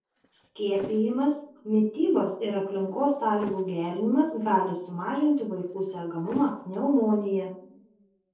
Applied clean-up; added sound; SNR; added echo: neural separator model SepFormer DNS4.